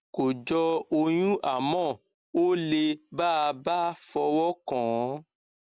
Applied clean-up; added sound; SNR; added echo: none; none; none; none.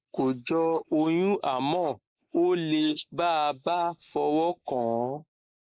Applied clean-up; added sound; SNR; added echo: neural mask model Resemble Enhance denoiser.